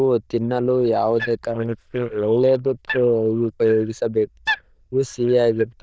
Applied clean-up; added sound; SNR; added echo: neural diffusion model UNIVERSE++.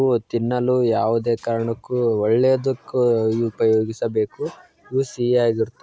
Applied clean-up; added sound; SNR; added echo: none; none; none; none.